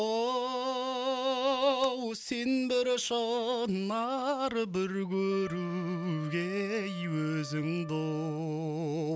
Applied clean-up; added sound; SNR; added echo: none; Trumpet; 16 dB; none.